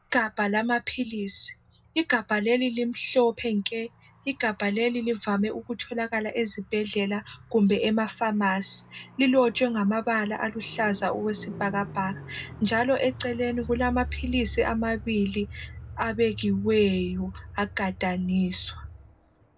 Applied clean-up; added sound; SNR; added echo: none; Car; 16 dB; reverberation time 0.2 s.